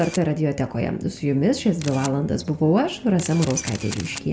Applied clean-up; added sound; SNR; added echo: none; Camera; 17 dB; reverberation time 0.7 s.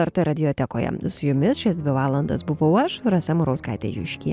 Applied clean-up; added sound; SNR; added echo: none; none; none; none.